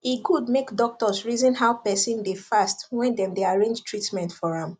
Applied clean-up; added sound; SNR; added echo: none; none; none; none.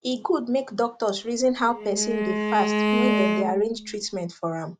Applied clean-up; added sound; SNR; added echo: neural mask model RNNoise.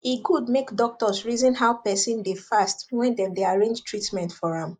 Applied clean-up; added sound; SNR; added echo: neural mask model Resemble Enhance denoiser.